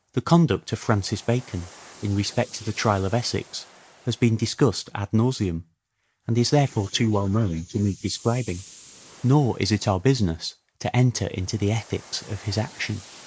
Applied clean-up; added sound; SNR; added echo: neural mask model Resemble Enhance denoiser.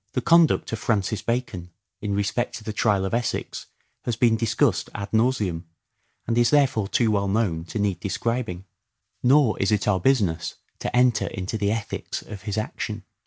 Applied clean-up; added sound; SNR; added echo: none; none; none; none.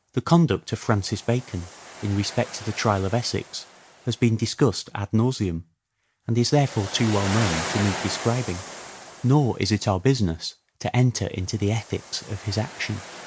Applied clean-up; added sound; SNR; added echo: none; Waves, surf; 13 dB; none.